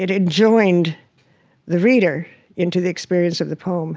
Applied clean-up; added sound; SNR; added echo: none; none; none; none.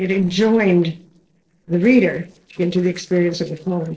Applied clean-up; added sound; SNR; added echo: neural separator model SepFormer DNS4.